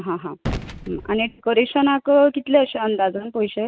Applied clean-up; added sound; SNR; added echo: none; Gunshot, gunfire; 15 dB; none.